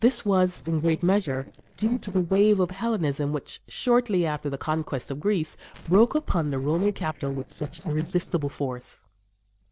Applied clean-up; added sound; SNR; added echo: neural separator model SepFormer DNS4.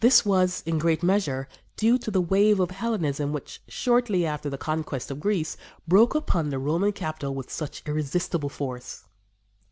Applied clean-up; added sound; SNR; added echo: none; none; none; none.